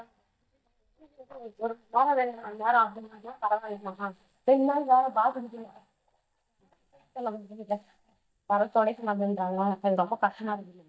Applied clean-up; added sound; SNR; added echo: neural mask model DeepFilterNet 3.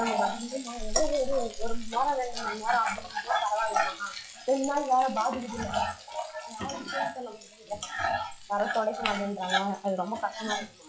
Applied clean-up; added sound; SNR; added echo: classical method WPE with log-MMSE.